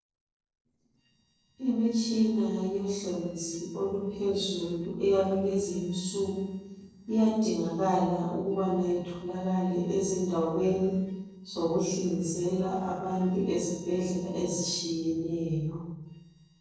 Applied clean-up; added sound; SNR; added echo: neural separator model SepFormer DNS4.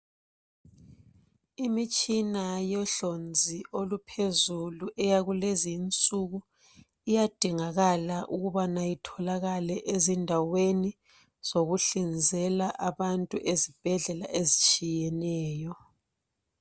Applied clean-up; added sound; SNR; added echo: none; none; none; none.